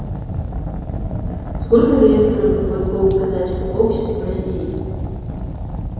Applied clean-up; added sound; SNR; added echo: none; Fire; 5 dB; reverberation time 2.2 s.